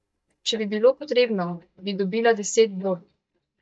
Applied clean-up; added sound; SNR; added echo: neural mask model DeepFilterNet 3.